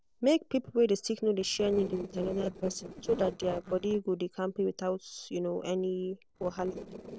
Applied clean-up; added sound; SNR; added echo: neural separator model SepFormer DNS4.